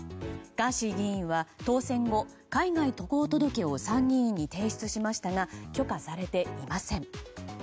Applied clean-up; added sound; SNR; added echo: none; none; none; none.